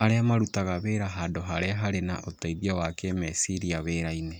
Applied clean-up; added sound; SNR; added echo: none; none; none; none.